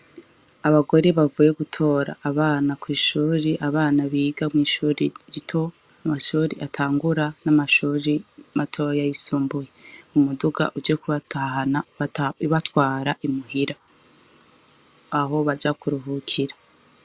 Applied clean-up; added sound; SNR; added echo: none; none; none; none.